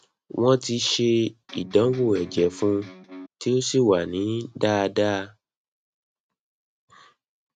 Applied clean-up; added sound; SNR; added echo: neural mask model RNNoise.